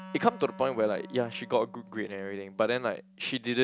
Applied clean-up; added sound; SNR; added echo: none; Wind instrument, woodwind instrument; 18 dB; none.